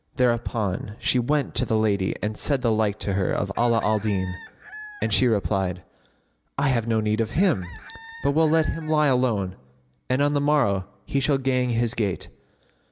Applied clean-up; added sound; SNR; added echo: none; Chicken, rooster; 20 dB; none.